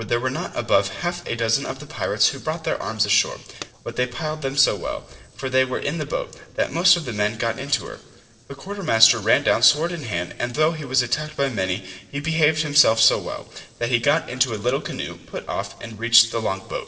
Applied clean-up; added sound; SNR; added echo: neural separator model SepFormer DNS4.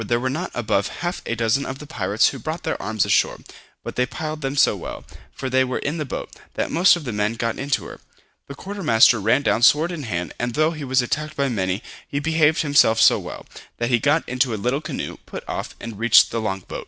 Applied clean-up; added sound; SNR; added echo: none; none; none; none.